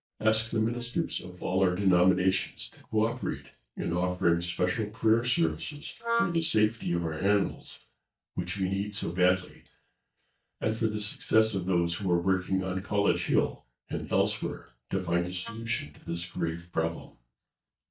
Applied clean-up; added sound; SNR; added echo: neural mask model DeepFilterNet 3.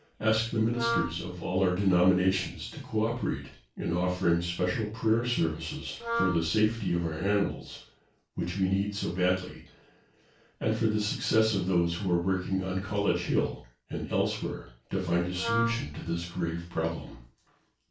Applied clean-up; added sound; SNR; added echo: none; Wind instrument, woodwind instrument; 4 dB; reverberation time 0.3 s.